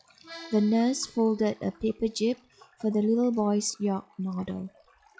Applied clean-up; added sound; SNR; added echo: classical method log-MMSE.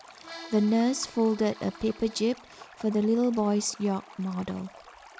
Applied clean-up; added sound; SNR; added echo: none; Stream + Accordion; 19 dB; none.